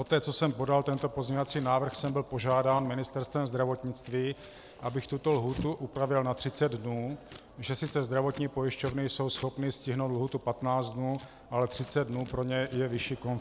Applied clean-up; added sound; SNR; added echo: none; Scissors; 20 dB; none.